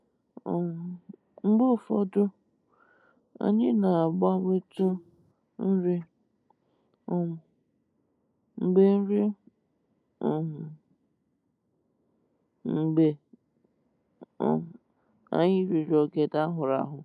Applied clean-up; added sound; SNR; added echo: neural mask model Resemble Enhance denoiser.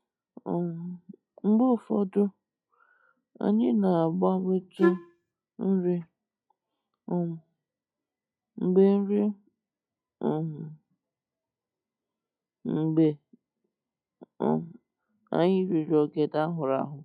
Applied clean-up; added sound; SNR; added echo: classical method log-MMSE.